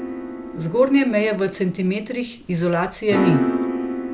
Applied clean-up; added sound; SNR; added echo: none; Piano; 4 dB; none.